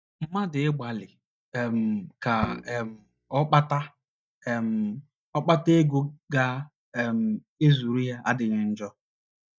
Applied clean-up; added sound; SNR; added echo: neural mask model DeepFilterNet 3.